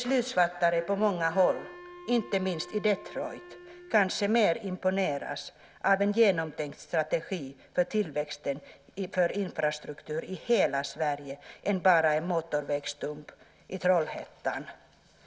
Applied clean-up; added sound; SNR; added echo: none; Wind instrument, woodwind instrument; 18 dB; none.